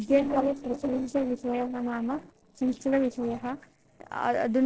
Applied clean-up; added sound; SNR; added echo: neural separator model SepFormer DNS4.